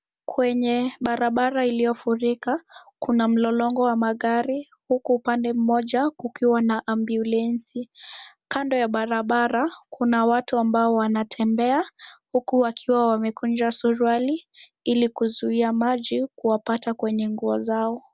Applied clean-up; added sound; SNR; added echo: none; none; none; none.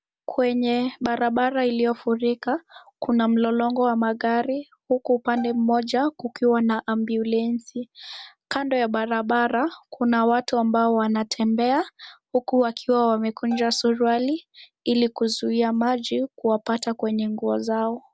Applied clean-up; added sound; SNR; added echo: none; Bowed string instrument; 19 dB; none.